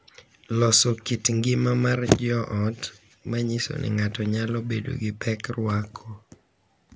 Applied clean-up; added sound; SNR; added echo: none; none; none; none.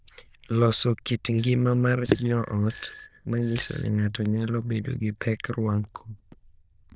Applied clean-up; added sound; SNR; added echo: neural diffusion model UNIVERSE++.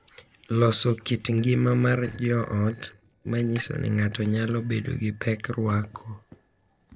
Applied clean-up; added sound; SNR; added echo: neural separator model SepFormer DNS4.